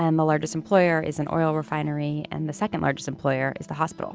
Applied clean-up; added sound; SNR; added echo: none; none; none; none.